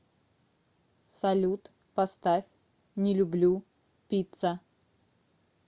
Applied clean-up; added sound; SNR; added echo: none; none; none; none.